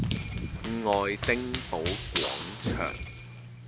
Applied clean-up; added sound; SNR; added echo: none; Run + Bell; -3 dB; none.